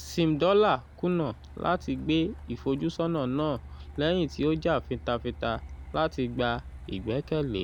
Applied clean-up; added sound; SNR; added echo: none; Truck; 16 dB; none.